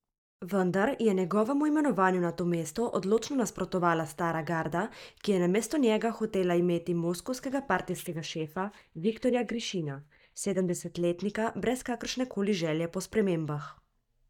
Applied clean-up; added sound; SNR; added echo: neural mask model DeepFilterNet 3.